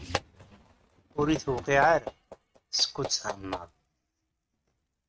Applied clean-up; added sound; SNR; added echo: neural mask model RNNoise.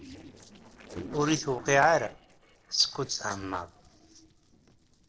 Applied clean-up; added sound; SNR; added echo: neural separator model SepFormer DNS4.